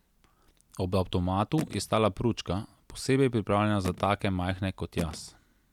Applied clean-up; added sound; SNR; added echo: none; Telephone; 15 dB; none.